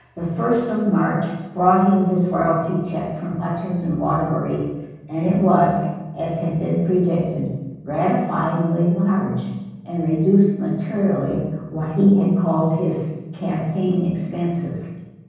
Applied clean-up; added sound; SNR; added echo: none; none; none; reverberation time 1.3 s.